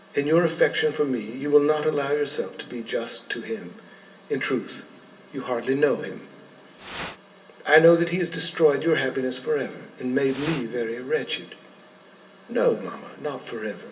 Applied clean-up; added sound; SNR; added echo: none; Fire; 10 dB; reverberation time 2.9 s.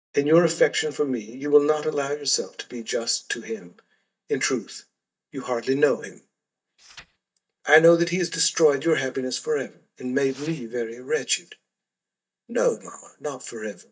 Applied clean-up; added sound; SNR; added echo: neural mask model DeepFilterNet 3.